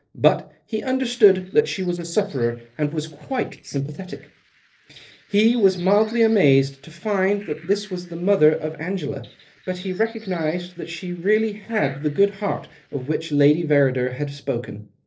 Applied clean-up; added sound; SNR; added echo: neural separator model SepFormer DNS4.